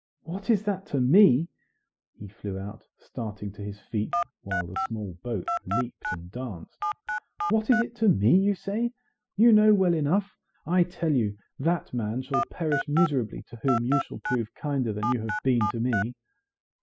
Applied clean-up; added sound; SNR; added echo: classical method spectral subtraction.